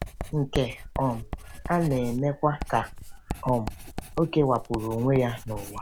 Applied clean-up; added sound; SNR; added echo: none; Writing; 10 dB; none.